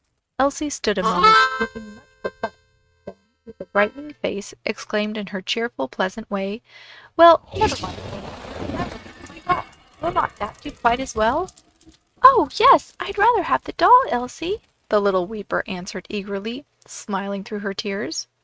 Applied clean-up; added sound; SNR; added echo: neural mask model RNNoise.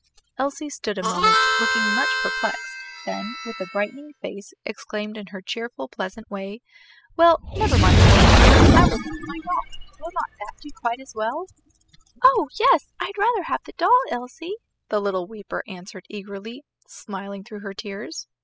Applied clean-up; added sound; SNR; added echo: classical method spectral subtraction.